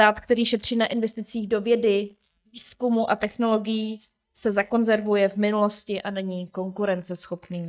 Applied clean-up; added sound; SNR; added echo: neural mask model DeepFilterNet 3.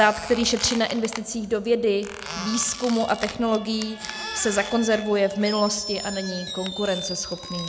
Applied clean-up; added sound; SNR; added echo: none; Squeak + Screech; 11 dB; none.